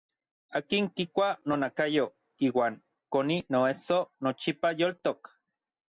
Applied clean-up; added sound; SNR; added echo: none; none; none; none.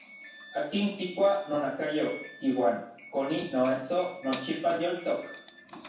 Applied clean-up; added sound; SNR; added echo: none; Doorbell; 17 dB; reverberation time 0.6 s.